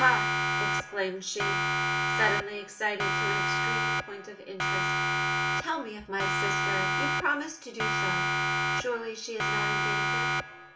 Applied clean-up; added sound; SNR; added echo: none; Siren; -5 dB; reverberation time 0.4 s.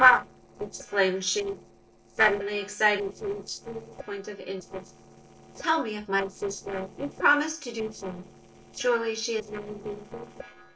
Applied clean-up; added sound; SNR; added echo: neural separator model SepFormer DNS4.